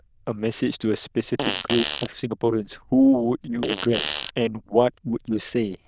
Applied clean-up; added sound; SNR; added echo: neural diffusion model UNIVERSE++.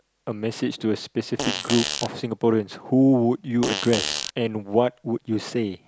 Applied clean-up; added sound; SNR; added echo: none; Fart; 4 dB; none.